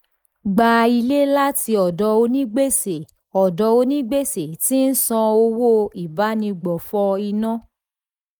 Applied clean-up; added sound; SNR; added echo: neural mask model Resemble Enhance denoiser.